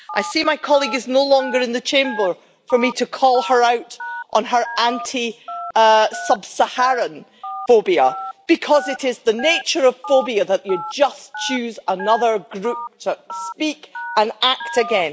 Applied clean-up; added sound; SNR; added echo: none; Telephone; 13 dB; none.